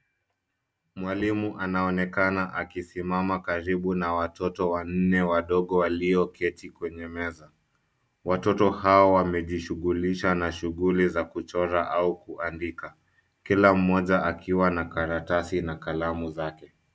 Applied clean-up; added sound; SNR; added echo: none; none; none; none.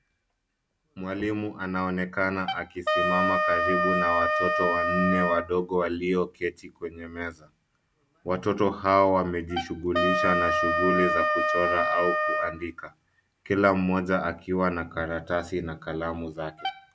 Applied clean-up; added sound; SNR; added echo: none; Wind instrument, woodwind instrument; 1 dB; none.